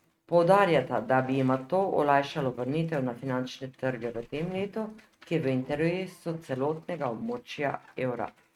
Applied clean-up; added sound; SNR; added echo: neural mask model RNNoise.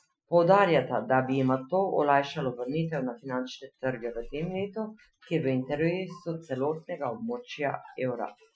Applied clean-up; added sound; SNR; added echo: classical method Wiener filter.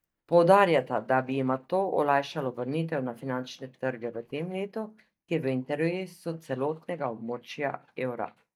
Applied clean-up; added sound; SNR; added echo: neural mask model DeepFilterNet 3.